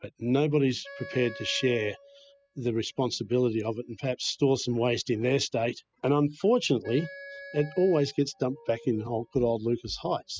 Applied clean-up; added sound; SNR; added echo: classical method spectral subtraction.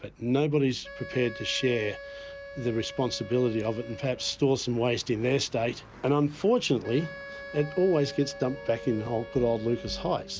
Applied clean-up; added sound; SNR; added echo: none; Wind instrument, woodwind instrument; 16 dB; none.